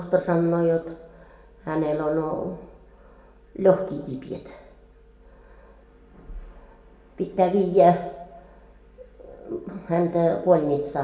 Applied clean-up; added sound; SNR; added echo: none; none; none; reverberation time 0.9 s.